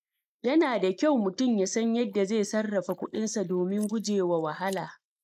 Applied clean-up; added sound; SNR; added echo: neural mask model Resemble Enhance denoiser.